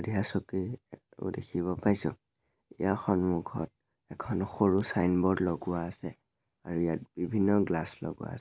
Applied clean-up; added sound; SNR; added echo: none; none; none; none.